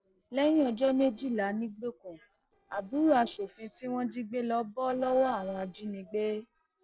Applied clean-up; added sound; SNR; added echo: neural separator model SepFormer DNS4.